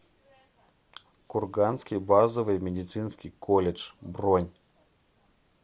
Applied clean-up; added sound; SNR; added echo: none; none; none; none.